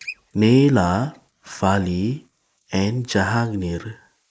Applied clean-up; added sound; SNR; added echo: neural mask model Resemble Enhance denoiser.